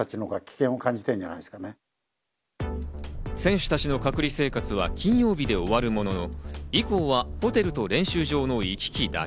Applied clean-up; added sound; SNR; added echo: none; none; none; none.